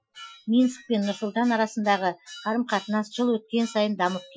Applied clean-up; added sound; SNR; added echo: classical method Wiener filter.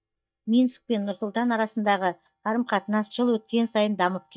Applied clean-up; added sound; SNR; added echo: neural mask model DeepFilterNet 3.